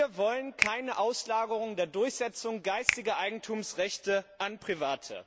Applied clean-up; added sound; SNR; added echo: none; Finger snapping; 7 dB; none.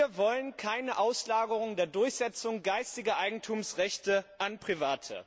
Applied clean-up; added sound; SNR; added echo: none; none; none; none.